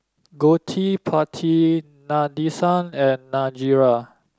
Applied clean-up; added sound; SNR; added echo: none; none; none; none.